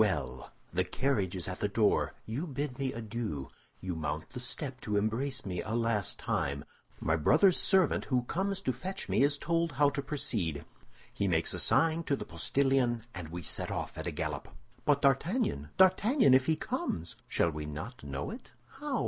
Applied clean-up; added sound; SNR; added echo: none; none; none; none.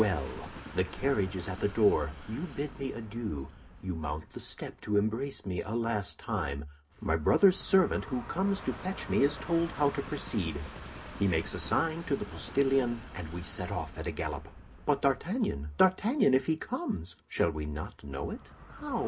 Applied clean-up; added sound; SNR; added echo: none; Train; 16 dB; reverberation time 0.3 s.